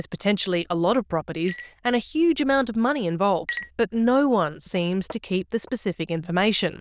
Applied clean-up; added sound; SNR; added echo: neural diffusion model UNIVERSE++.